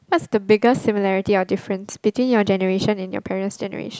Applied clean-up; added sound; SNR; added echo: none; none; none; none.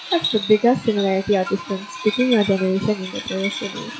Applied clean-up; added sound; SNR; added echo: classical method log-MMSE.